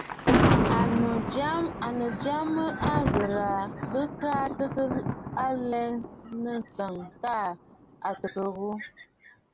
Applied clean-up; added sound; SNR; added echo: none; Thunder; -1 dB; none.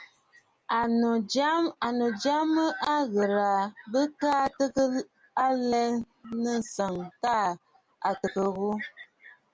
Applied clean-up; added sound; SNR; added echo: none; none; none; none.